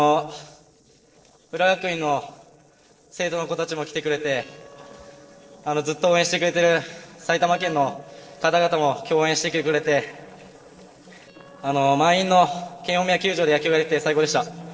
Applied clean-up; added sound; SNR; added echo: neural separator model SepFormer DNS4.